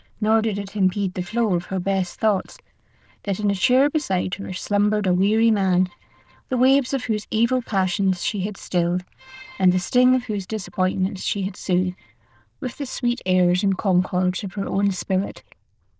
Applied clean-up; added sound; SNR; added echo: neural diffusion model UNIVERSE++.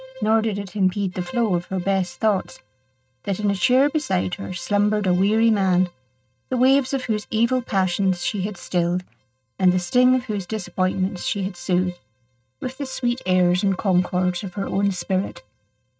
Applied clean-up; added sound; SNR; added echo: neural mask model RNNoise.